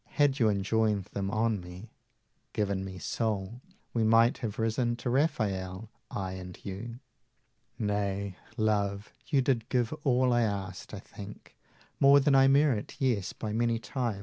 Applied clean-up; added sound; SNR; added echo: none; none; none; none.